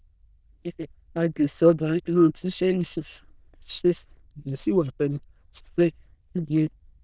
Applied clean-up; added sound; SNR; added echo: neural diffusion model UNIVERSE++.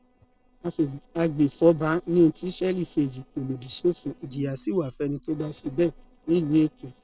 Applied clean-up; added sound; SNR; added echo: neural separator model SepFormer DNS4.